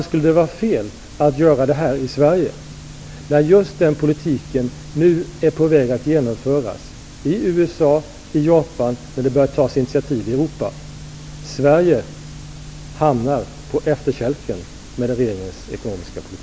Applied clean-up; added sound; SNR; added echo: none; none; none; none.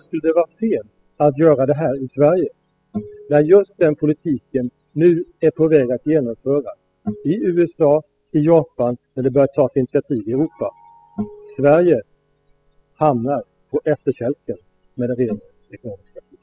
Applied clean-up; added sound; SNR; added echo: classical method spectral subtraction.